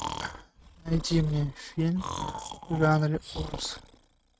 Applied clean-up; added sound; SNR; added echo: neural mask model RNNoise.